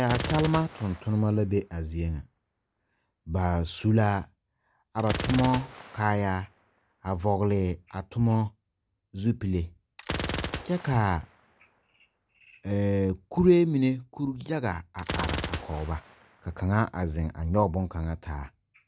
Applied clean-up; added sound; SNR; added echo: none; Gunshot, gunfire; 12 dB; none.